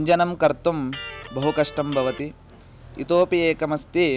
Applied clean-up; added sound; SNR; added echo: none; Electric guitar; 16 dB; none.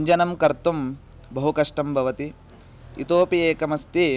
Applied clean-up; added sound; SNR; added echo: none; none; none; none.